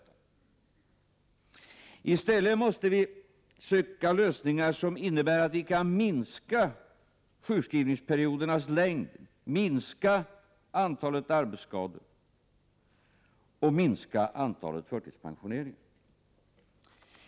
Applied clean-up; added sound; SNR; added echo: none; none; none; none.